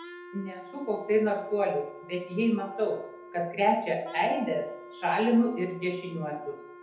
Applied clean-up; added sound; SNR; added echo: none; Wind instrument, woodwind instrument; 18 dB; reverberation time 2.1 s.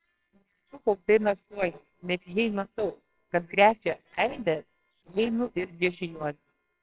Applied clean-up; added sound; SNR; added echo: neural separator model SepFormer WHAMR!.